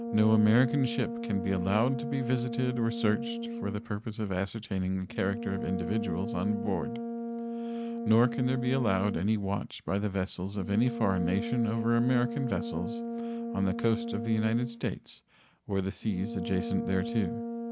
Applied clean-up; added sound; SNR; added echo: none; Brass instrument; 6 dB; none.